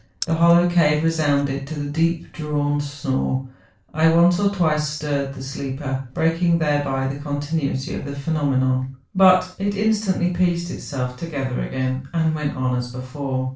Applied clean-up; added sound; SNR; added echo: neural separator model SepFormer DNS4.